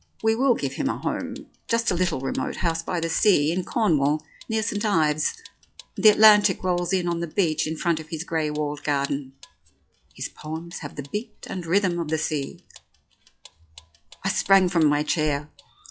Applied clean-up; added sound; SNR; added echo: classical method log-MMSE.